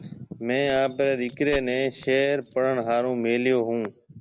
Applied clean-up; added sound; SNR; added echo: none; Keys jangling; 16 dB; none.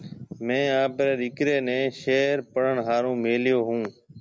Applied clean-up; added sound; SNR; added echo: none; none; none; none.